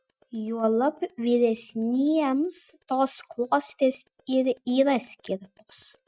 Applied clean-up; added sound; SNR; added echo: classical method Wiener filter.